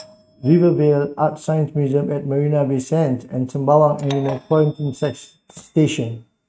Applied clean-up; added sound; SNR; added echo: neural mask model RNNoise.